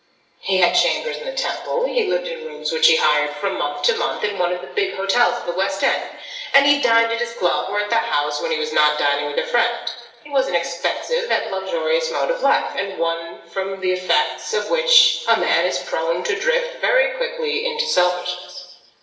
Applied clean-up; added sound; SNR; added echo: none; none; none; reverberation time 0.9 s.